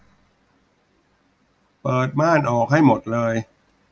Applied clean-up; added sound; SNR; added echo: none; none; none; none.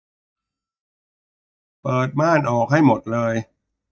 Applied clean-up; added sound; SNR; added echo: neural mask model DeepFilterNet 3.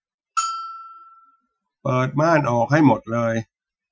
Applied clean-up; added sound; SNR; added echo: classical method Wiener filter.